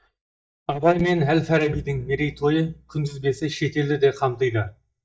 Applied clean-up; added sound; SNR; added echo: neural mask model DeepFilterNet 3.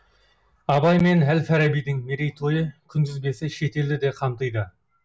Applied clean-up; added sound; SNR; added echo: none; none; none; none.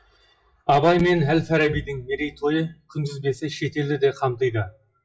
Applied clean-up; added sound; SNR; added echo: classical method WPE with log-MMSE.